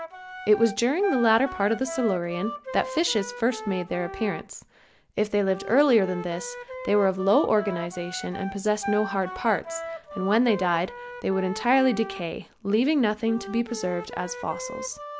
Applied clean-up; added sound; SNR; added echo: none; Wind instrument, woodwind instrument; 12 dB; none.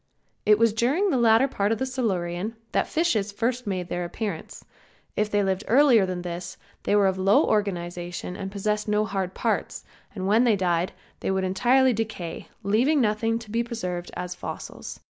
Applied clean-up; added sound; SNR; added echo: none; none; none; none.